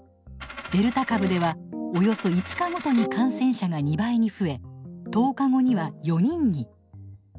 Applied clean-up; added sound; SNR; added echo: none; Coin (dropping); 14 dB; none.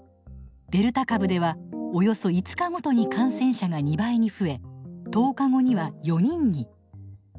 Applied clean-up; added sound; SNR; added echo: none; none; none; none.